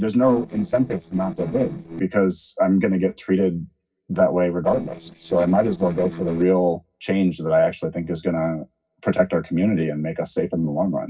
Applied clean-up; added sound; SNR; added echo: neural separator model SepFormer DNS4.